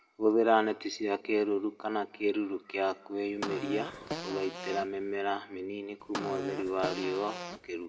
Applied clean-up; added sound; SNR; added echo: none; Fart; 8 dB; reverberation time 0.6 s.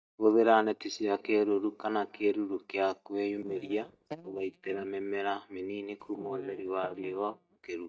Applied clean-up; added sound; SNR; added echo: neural mask model DeepFilterNet 3.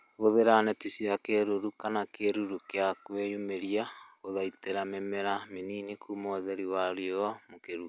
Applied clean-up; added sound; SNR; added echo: none; none; none; none.